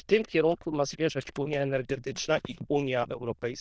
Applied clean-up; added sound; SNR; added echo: neural diffusion model UNIVERSE++.